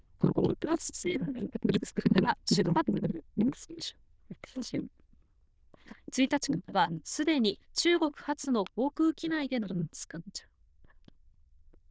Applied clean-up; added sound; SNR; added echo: neural diffusion model UNIVERSE++.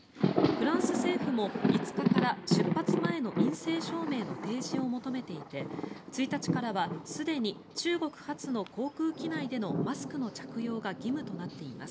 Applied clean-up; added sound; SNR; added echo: none; Thunder; -1 dB; none.